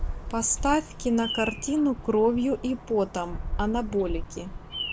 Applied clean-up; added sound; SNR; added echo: none; Bird vocalization, bird call, bird song; 7 dB; none.